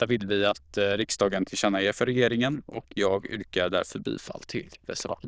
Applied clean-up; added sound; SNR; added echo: neural diffusion model UNIVERSE++.